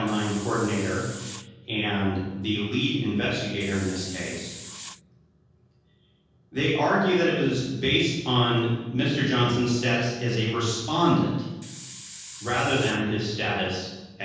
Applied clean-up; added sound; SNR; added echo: none; Hiss; 15 dB; reverberation time 1.3 s.